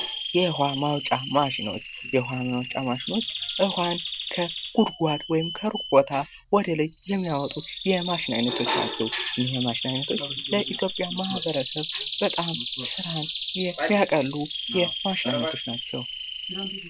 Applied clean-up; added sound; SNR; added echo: none; Bird vocalization, bird call, bird song; 5 dB; none.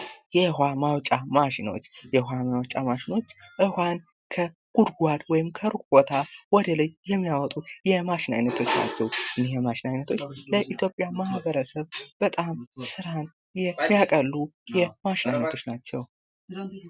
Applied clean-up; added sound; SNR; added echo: none; none; none; none.